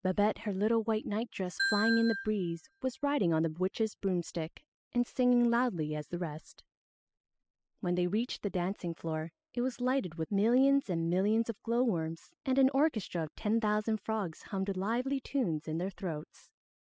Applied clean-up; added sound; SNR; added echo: classical method spectral subtraction.